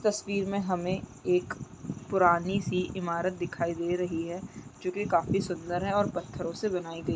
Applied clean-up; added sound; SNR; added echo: none; none; none; none.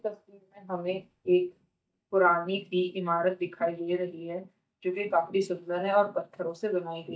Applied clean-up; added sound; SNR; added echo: neural mask model DeepFilterNet 3.